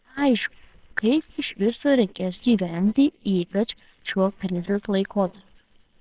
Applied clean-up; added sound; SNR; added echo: neural separator model SepFormer WHAMR!.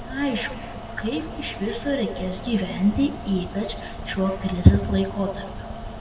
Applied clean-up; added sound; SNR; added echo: none; Mechanical fan; 11 dB; reverberation time 1.5 s.